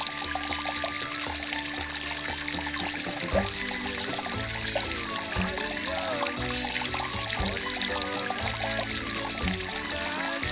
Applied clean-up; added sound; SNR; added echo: none; Stream; 0 dB; none.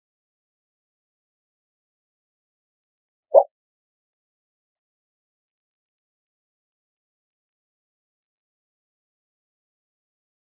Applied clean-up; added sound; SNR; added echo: neural mask model Resemble Enhance denoiser.